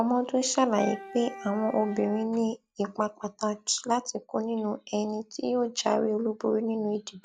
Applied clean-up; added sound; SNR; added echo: none; Wind instrument, woodwind instrument; 14 dB; none.